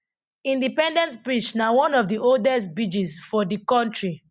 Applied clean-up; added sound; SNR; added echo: none; none; none; none.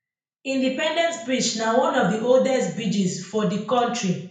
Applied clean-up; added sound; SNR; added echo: none; none; none; reverberation time 0.5 s.